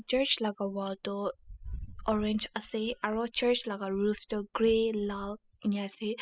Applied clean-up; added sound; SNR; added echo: classical method spectral subtraction.